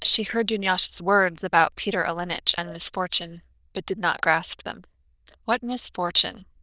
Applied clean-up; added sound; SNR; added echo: neural diffusion model UNIVERSE++.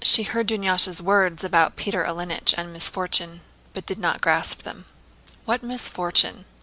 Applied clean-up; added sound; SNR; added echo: none; none; none; none.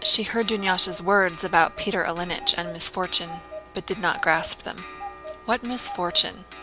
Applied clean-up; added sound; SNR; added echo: none; Clock; 13 dB; none.